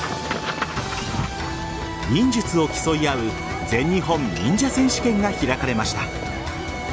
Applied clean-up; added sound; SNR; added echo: none; none; none; none.